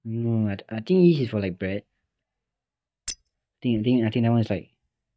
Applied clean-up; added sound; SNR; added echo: neural mask model DeepFilterNet 3.